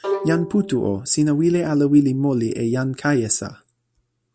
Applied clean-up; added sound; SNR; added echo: none; Bowed string instrument; 12 dB; none.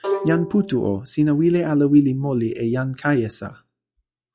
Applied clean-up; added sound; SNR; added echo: classical method log-MMSE.